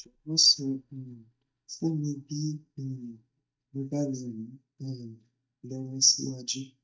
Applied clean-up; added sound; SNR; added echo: neural mask model DeepFilterNet 3.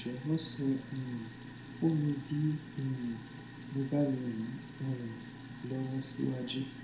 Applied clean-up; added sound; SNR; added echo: none; Sink (filling or washing); 14 dB; reverberation time 0.5 s.